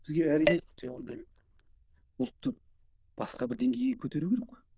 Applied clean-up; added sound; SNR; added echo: neural diffusion model UNIVERSE++.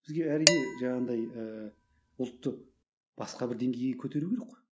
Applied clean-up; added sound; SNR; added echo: none; Dishes, pots, and pans; 0 dB; none.